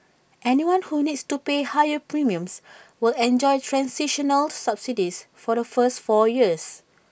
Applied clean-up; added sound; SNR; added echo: none; none; none; none.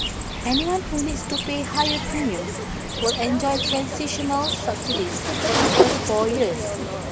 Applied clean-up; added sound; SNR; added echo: none; Cricket; -1 dB; none.